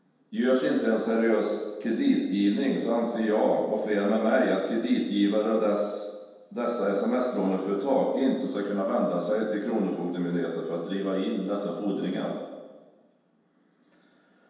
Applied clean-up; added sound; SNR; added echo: none; none; none; reverberation time 1.2 s.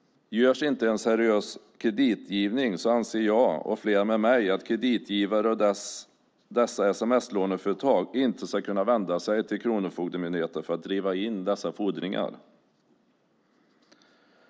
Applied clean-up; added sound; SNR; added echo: none; none; none; none.